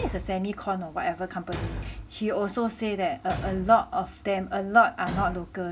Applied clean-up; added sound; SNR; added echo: none; Thump, thud; 11 dB; none.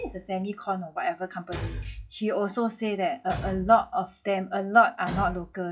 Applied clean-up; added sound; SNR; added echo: classical method log-MMSE.